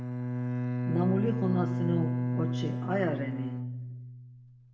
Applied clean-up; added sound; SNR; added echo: none; Bowed string instrument; -1 dB; reverberation time 0.8 s.